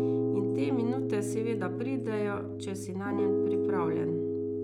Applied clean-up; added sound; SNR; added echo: none; Piano; -4 dB; none.